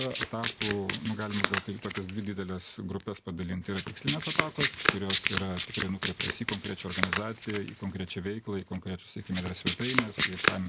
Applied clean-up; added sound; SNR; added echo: none; Domestic sounds, home sounds; -4 dB; none.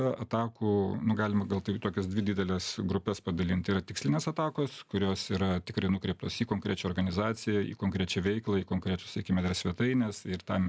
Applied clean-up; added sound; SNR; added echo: none; none; none; none.